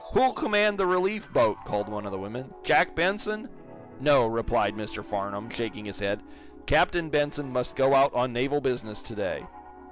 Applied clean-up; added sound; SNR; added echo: none; Piano; 19 dB; none.